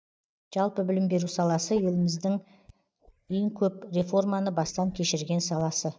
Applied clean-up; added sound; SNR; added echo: neural mask model DeepFilterNet 3.